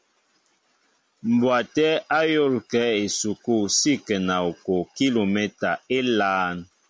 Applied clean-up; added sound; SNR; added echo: none; none; none; none.